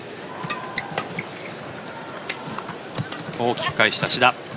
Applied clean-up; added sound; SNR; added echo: none; none; none; none.